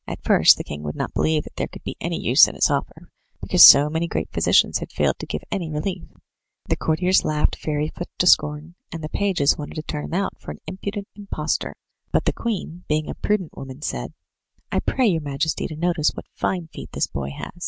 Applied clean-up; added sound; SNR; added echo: none; none; none; none.